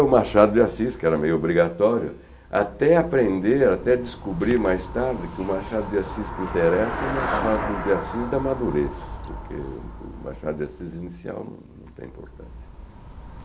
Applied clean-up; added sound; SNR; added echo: none; Traffic noise, roadway noise / Bicycle; 11 dB; none.